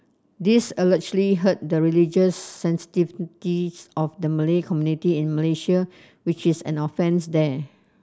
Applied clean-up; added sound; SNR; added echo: none; none; none; none.